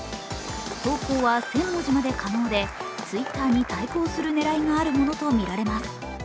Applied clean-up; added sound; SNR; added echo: none; Applause; 14 dB; none.